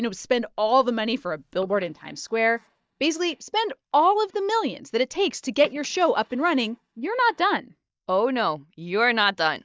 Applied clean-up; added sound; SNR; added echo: neural mask model DeepFilterNet 3.